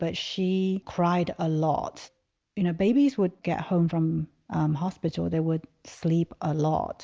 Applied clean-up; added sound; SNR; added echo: none; none; none; none.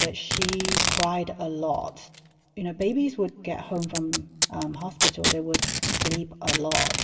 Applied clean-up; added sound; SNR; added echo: none; Packing tape, duct tape; -1 dB; reverberation time 1.8 s.